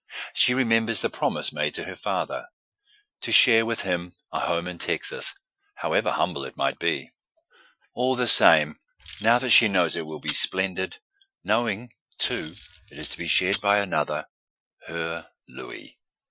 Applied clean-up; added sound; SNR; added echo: classical method Wiener filter.